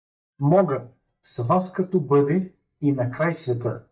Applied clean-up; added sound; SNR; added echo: neural mask model DeepFilterNet 3.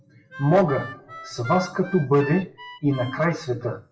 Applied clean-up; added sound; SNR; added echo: classical method WPE with log-MMSE.